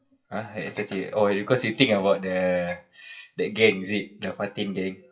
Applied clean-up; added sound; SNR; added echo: classical method WPE with log-MMSE.